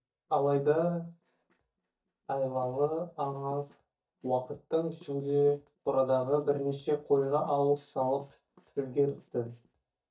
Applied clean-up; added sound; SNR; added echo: neural mask model DeepFilterNet 3.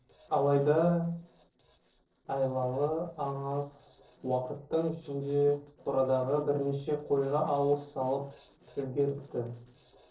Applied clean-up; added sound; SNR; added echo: neural separator model SepFormer DNS4.